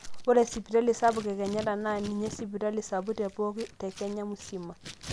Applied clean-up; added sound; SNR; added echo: none; Scissors; 16 dB; none.